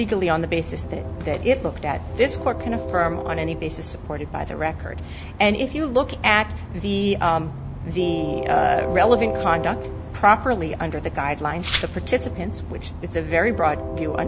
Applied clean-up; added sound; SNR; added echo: none; Glass + Train; 6 dB; none.